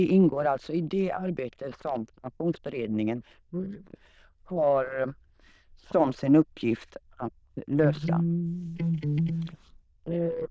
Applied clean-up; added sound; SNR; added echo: neural diffusion model UNIVERSE++.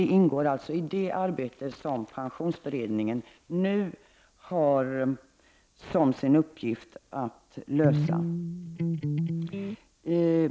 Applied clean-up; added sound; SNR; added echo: none; Electric guitar; 0 dB; none.